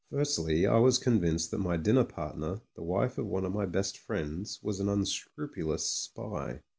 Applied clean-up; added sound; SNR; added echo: none; none; none; none.